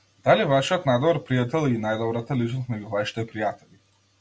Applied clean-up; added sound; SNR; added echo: none; none; none; none.